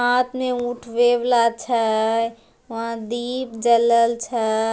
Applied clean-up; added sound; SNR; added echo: none; none; none; none.